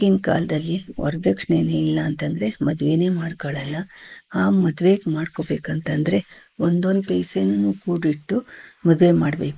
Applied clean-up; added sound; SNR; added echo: neural mask model Resemble Enhance denoiser.